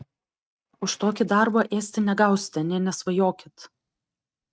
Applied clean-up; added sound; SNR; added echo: neural mask model RNNoise.